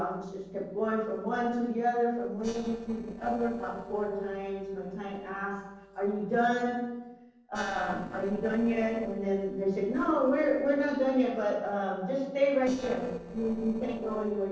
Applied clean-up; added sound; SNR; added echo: neural separator model SepFormer DNS4.